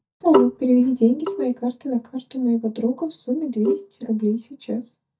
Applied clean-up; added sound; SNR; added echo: neural mask model DeepFilterNet 3.